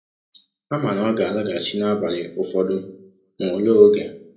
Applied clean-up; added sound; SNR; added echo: none; none; none; reverberation time 0.4 s.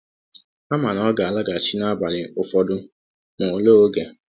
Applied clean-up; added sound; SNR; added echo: none; none; none; none.